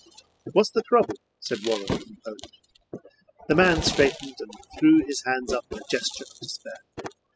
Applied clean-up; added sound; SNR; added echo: classical method spectral subtraction.